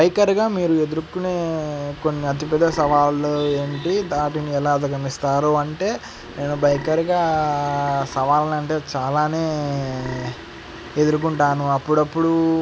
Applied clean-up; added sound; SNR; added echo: none; Burping, eructation; 17 dB; none.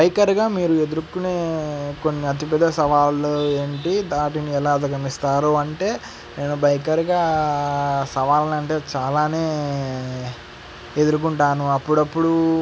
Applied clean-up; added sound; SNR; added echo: none; none; none; none.